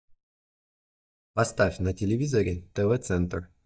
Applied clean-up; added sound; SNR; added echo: neural mask model DeepFilterNet 3.